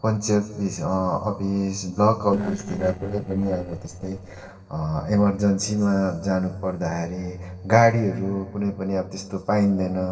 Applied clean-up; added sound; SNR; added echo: neural separator model SepFormer DNS4.